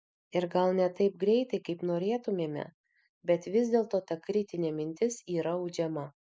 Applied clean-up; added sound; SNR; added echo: none; none; none; none.